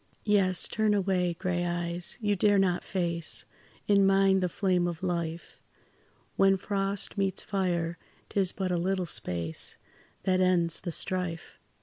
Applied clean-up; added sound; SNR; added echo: none; none; none; none.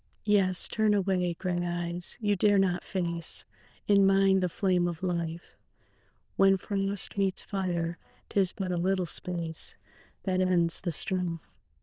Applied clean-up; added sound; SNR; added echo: neural diffusion model UNIVERSE++.